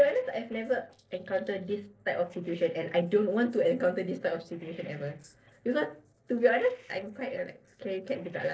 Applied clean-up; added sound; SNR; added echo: neural separator model SepFormer DNS4.